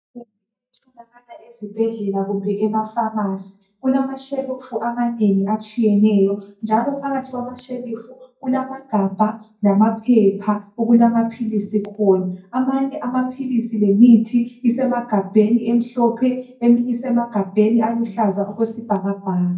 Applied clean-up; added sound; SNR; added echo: neural mask model DeepFilterNet 3.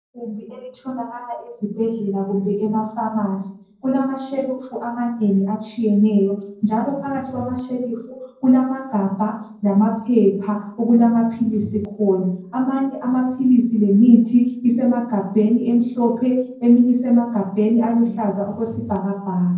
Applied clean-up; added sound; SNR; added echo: neural separator model SepFormer DNS4.